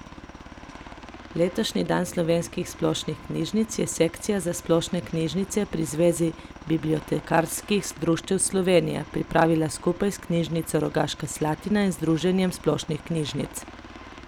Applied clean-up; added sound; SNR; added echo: none; Aircraft; 17 dB; none.